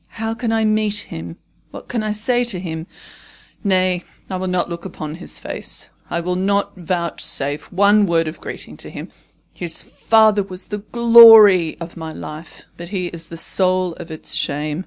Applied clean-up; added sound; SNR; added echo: none; none; none; none.